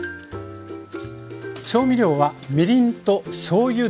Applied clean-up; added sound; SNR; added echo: none; Marimba, xylophone; 19 dB; none.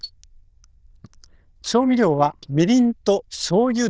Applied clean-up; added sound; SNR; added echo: neural diffusion model UNIVERSE++.